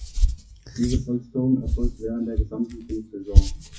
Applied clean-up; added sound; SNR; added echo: classical method WPE with log-MMSE.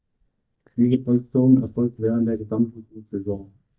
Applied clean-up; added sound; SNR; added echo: neural mask model DeepFilterNet 3.